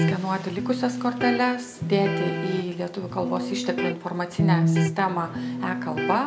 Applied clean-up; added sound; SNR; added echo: none; Electric guitar; 0 dB; none.